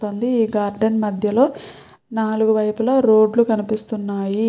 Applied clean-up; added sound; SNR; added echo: none; none; none; none.